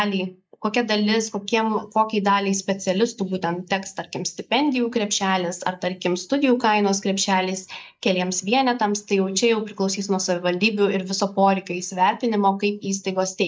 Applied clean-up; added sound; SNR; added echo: neural mask model Resemble Enhance denoiser.